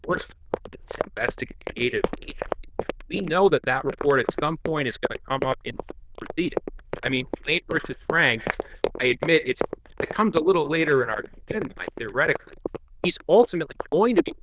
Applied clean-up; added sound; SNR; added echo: neural diffusion model UNIVERSE++.